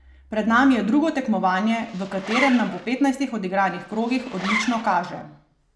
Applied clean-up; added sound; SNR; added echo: none; Zipper (clothing); 9 dB; none.